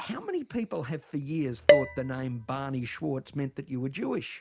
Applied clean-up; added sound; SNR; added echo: none; Dishes, pots, and pans; -4 dB; none.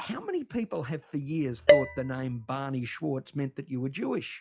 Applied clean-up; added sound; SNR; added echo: classical method log-MMSE.